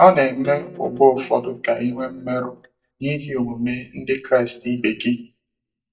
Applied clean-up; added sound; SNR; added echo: neural mask model DeepFilterNet 3.